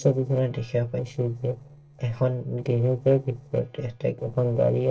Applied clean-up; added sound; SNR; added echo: neural separator model SepFormer DNS4.